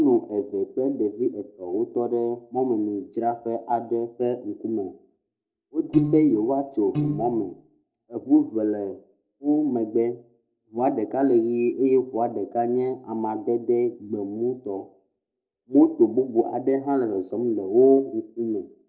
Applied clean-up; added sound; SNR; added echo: neural separator model SepFormer DNS4.